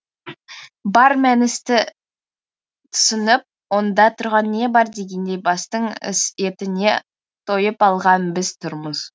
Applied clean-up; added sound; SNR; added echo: none; none; none; none.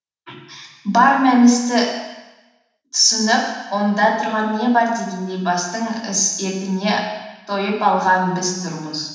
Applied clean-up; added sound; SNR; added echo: none; none; none; reverberation time 1.1 s.